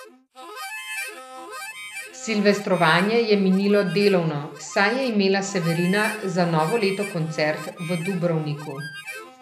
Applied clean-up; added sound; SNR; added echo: none; Harmonica; 14 dB; none.